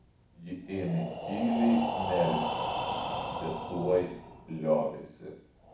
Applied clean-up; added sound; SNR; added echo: none; Breathing; 4 dB; reverberation time 0.6 s.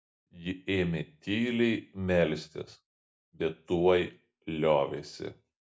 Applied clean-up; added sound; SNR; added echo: none; none; none; none.